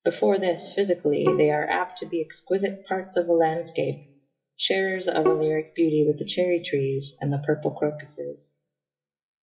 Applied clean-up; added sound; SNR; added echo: classical method WPE with log-MMSE.